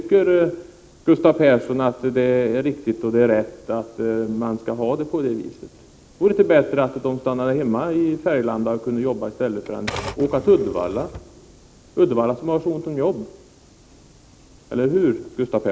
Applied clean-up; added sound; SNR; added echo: none; Typewriter; 13 dB; none.